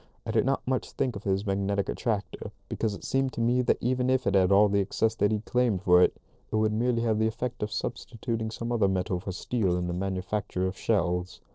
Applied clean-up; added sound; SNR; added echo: neural separator model SepFormer DNS4.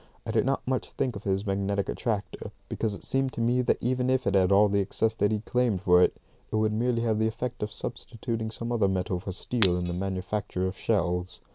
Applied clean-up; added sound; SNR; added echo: none; Shatter; 6 dB; none.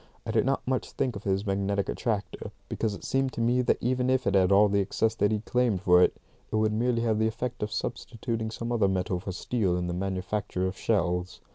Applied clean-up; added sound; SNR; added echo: none; none; none; none.